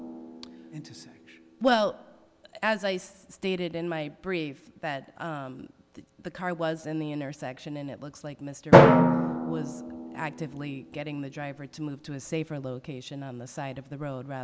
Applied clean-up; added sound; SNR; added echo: none; Drum; -4 dB; none.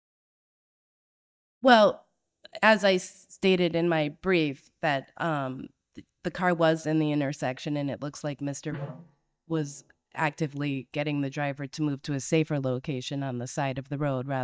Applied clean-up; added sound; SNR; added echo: neural mask model DeepFilterNet 3.